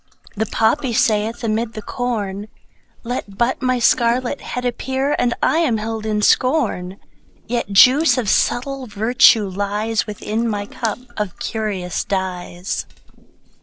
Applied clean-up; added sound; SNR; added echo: neural separator model SepFormer DNS4.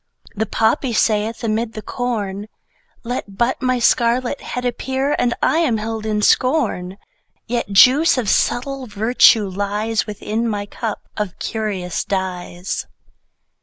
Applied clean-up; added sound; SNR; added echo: none; none; none; none.